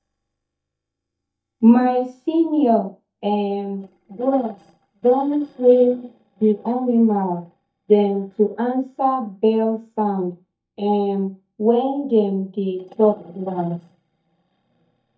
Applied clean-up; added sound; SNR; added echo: neural mask model DeepFilterNet 3.